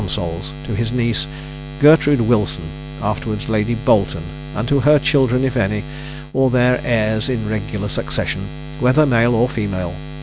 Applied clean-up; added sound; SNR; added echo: none; Buzz; 11 dB; none.